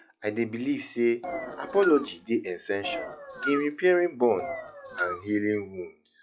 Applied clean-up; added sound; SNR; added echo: classical method log-MMSE.